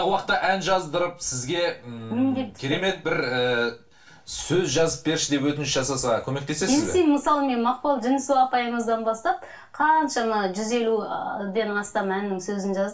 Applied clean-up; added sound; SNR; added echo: none; none; none; reverberation time 0.3 s.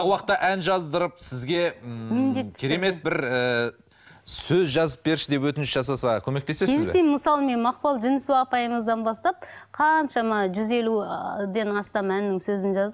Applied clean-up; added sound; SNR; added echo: none; none; none; none.